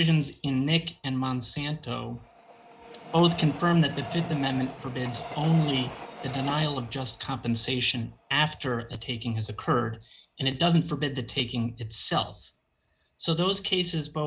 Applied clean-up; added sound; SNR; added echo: none; Train; 16 dB; none.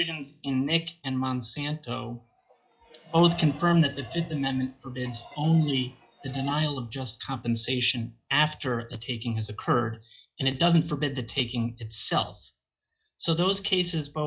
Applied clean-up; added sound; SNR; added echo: classical method log-MMSE.